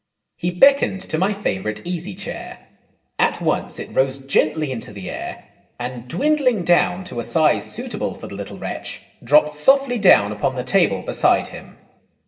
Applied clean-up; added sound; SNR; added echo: none; none; none; reverberation time 0.8 s.